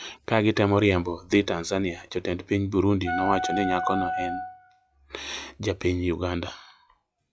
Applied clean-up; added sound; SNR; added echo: classical method log-MMSE.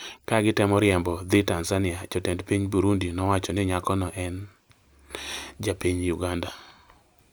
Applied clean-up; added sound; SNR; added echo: none; none; none; none.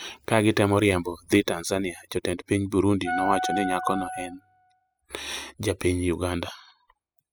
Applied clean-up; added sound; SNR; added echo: classical method spectral subtraction.